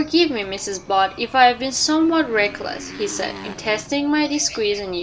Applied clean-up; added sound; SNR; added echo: none; Chicken, rooster + Motorcycle; 17 dB; none.